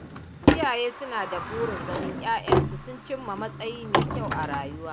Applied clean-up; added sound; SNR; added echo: none; Sliding door + Drawer open or close / Wood; -4 dB; none.